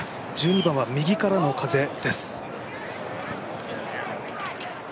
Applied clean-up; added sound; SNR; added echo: none; none; none; none.